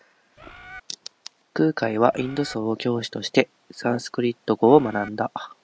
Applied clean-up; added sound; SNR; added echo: none; Bird; 18 dB; none.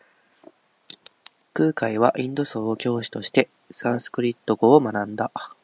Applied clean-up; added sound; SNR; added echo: none; none; none; none.